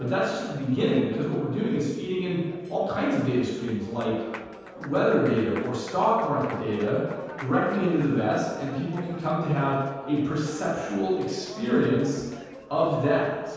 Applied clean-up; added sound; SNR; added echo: none; Applause; 17 dB; reverberation time 1.2 s.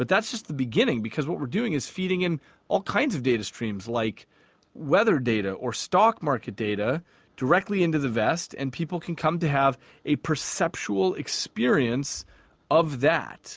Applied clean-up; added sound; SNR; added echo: none; none; none; none.